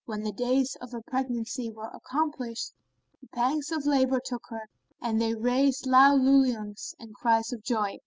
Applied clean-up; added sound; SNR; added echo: none; none; none; none.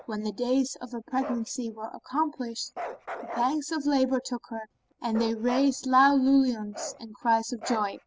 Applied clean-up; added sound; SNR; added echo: none; Bark; 15 dB; none.